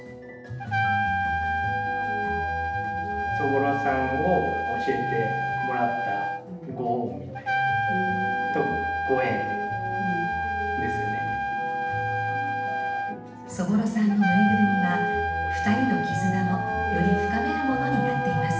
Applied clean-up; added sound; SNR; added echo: none; Trumpet; 0 dB; reverberation time 0.8 s.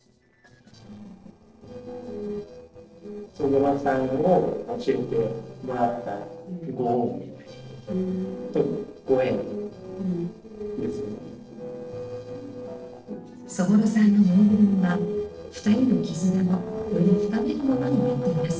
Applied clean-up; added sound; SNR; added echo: neural separator model SepFormer DNS4.